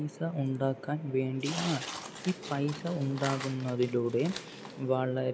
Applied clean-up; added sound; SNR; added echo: none; Tearing; 11 dB; none.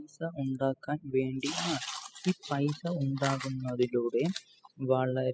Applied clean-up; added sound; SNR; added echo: classical method spectral subtraction.